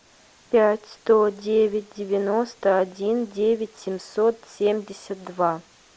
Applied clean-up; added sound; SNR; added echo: none; none; none; none.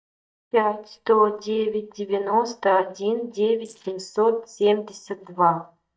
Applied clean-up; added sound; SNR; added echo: neural mask model DeepFilterNet 3.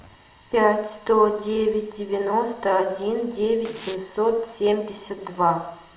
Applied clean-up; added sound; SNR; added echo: none; Domestic sounds, home sounds; 17 dB; reverberation time 0.6 s.